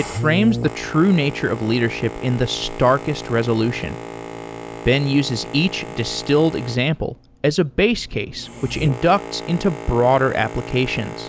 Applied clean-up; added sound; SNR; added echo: none; Boat, Water vehicle; 11 dB; none.